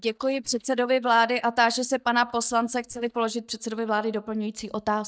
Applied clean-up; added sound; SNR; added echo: neural mask model DeepFilterNet 3.